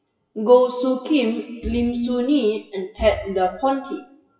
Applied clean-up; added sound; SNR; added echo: classical method WPE with log-MMSE.